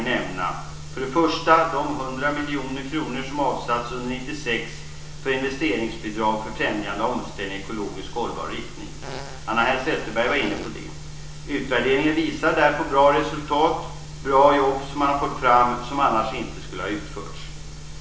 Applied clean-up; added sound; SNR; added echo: none; Fart; 15 dB; reverberation time 0.7 s.